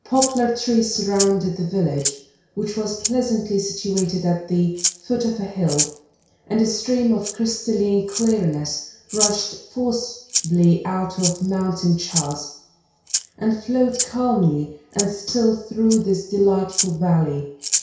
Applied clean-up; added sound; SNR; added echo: none; Rattle (instrument); 8 dB; reverberation time 0.6 s.